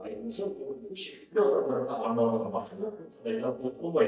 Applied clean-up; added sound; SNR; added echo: neural mask model DeepFilterNet 3.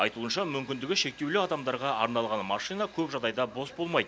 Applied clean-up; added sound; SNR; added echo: none; none; none; none.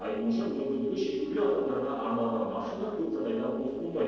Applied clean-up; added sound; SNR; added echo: neural separator model SepFormer DNS4.